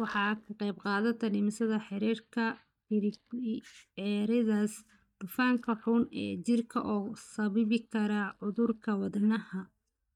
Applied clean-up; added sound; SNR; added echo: neural mask model DeepFilterNet 3.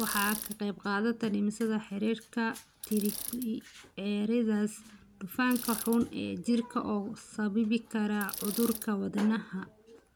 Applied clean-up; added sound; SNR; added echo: none; Bicycle; 13 dB; none.